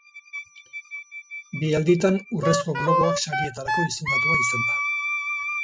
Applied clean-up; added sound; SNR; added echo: classical method spectral subtraction.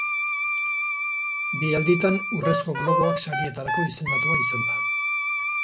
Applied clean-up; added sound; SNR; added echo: none; Wind instrument, woodwind instrument; -2 dB; none.